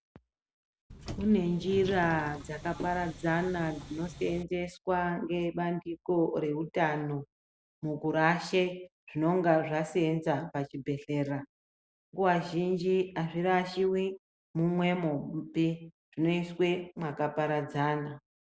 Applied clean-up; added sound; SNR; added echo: none; Subway, metro, underground; 12 dB; none.